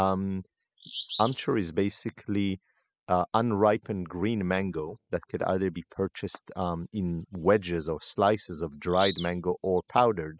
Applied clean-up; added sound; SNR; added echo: classical method spectral subtraction.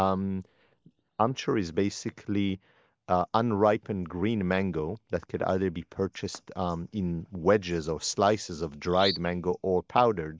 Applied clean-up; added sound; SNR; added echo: neural mask model DeepFilterNet 3.